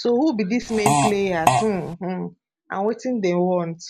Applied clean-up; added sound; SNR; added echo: none; Fart; -1 dB; none.